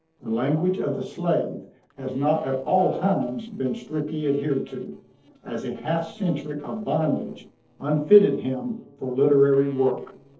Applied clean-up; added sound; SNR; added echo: neural separator model SepFormer DNS4.